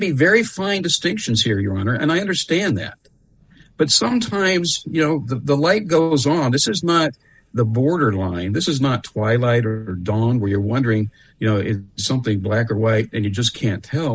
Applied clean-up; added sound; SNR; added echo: neural mask model Resemble Enhance denoiser.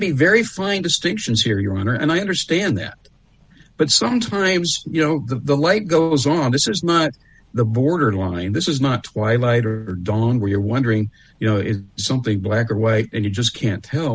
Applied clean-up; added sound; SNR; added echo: none; none; none; none.